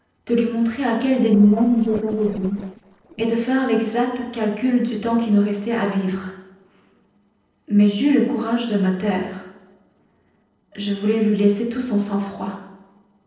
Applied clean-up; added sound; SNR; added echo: neural separator model SepFormer DNS4.